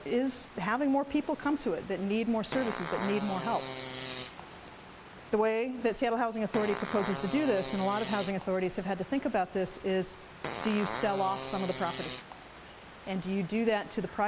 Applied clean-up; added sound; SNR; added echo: none; Fart; 10 dB; none.